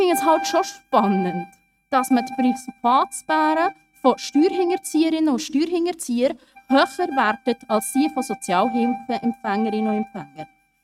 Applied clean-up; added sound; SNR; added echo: neural mask model RNNoise.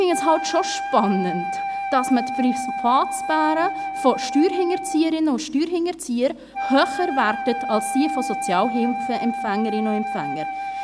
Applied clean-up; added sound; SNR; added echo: none; Wind instrument, woodwind instrument; 6 dB; none.